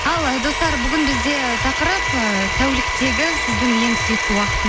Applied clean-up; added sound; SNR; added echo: none; Domestic sounds, home sounds; 1 dB; none.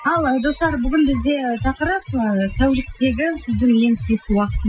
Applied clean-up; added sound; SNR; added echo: classical method Wiener filter.